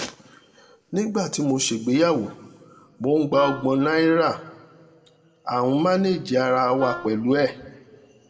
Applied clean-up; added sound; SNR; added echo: none; Wind instrument, woodwind instrument; 13 dB; reverberation time 1.3 s.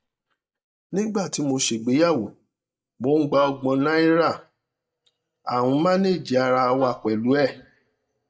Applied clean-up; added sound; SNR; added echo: neural mask model DeepFilterNet 3.